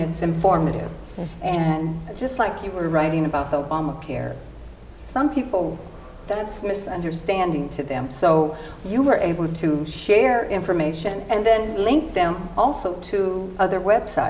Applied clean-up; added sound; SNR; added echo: none; none; none; none.